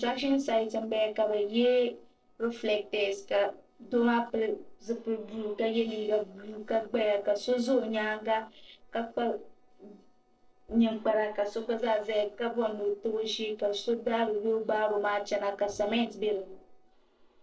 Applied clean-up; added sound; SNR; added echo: neural separator model SepFormer DNS4.